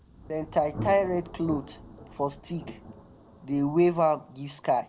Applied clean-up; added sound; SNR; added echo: none; Thunder; 14 dB; none.